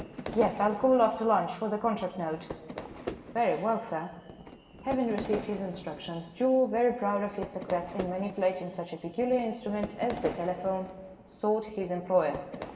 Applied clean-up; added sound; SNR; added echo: none; Fire / Fireworks; 13 dB; reverberation time 1.3 s.